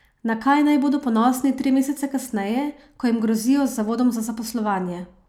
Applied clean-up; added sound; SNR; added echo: none; none; none; none.